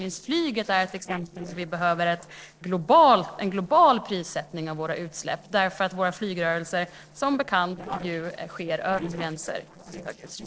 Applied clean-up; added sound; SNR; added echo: neural separator model SepFormer DNS4.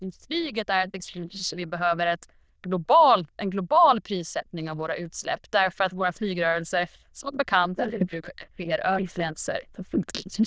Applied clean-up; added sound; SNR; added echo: neural diffusion model UNIVERSE++.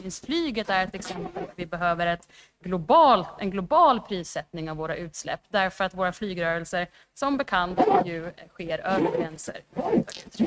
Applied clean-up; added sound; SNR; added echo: neural mask model RNNoise.